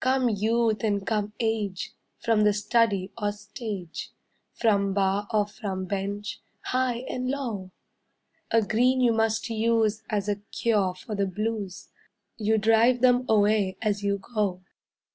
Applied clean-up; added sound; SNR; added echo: none; none; none; none.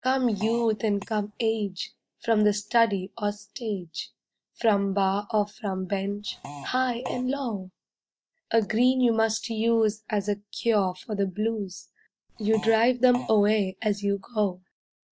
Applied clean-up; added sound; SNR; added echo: neural mask model DeepFilterNet 3.